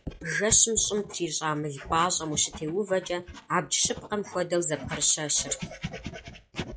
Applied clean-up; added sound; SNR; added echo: classical method log-MMSE.